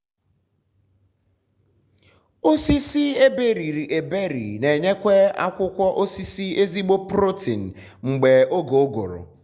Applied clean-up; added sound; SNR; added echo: none; none; none; none.